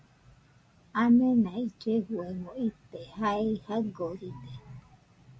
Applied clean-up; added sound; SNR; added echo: none; none; none; none.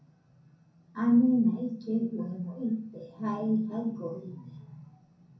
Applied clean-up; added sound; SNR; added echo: none; none; none; reverberation time 0.5 s.